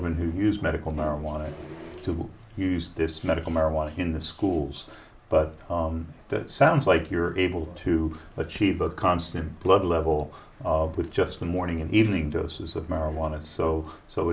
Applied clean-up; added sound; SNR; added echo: none; none; none; none.